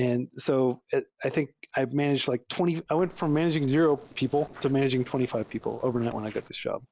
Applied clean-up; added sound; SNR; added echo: neural separator model SepFormer DNS4.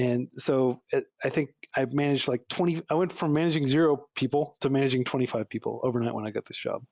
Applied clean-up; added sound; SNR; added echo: none; none; none; none.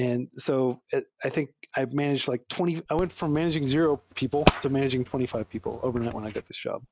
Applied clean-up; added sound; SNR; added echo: neural mask model RNNoise.